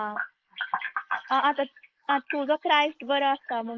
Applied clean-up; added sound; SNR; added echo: neural mask model Resemble Enhance denoiser.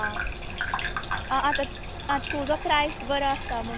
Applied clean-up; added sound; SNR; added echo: none; Bathtub (filling or washing) / Gurgling + Mechanisms; 3 dB; none.